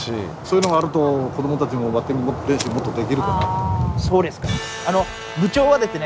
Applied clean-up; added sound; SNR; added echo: none; Fire; 18 dB; none.